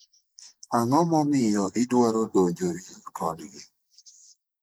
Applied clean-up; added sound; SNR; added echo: neural mask model Resemble Enhance denoiser.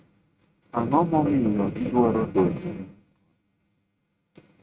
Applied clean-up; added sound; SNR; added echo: neural mask model RNNoise.